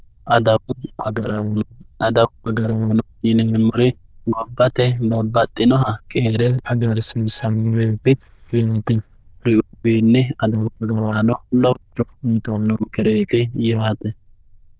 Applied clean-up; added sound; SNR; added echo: neural diffusion model UNIVERSE++.